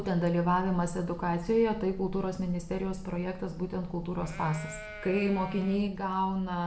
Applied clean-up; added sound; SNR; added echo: none; Livestock, farm animals, working animals; 15 dB; none.